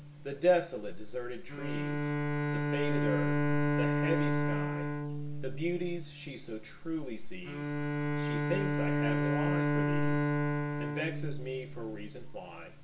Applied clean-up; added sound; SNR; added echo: none; Bowed string instrument; -3 dB; reverberation time 0.4 s.